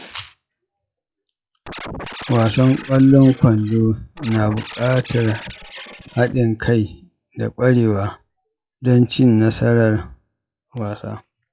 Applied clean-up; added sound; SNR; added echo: classical method log-MMSE.